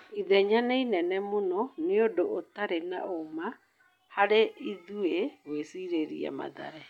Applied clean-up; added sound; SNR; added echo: none; none; none; none.